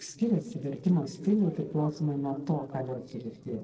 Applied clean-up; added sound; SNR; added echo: neural separator model SepFormer DNS4.